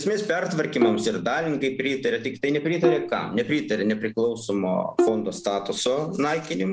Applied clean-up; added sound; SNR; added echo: none; Bowed string instrument; 5 dB; none.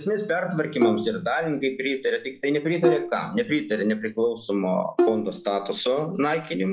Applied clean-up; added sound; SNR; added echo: classical method log-MMSE.